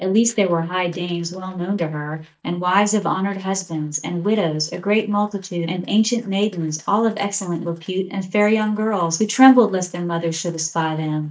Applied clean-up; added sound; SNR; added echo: neural mask model DeepFilterNet 3.